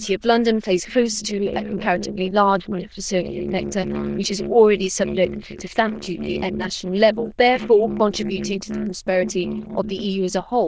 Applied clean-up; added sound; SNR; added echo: neural diffusion model UNIVERSE++.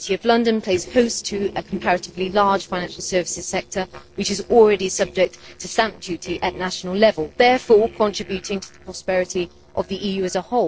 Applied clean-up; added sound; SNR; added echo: neural separator model SepFormer DNS4.